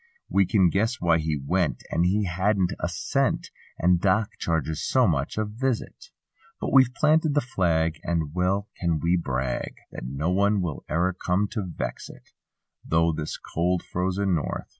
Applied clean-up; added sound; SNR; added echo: none; none; none; none.